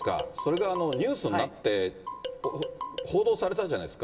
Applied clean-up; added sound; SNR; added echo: none; Marimba, xylophone; 9 dB; reverberation time 1.1 s.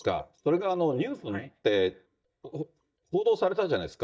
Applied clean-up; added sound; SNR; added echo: neural mask model DeepFilterNet 3.